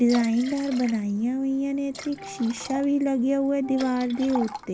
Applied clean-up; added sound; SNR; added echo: none; Wind instrument, woodwind instrument + Liquid; 16 dB; none.